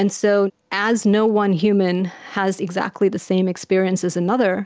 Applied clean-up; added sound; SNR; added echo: none; none; none; none.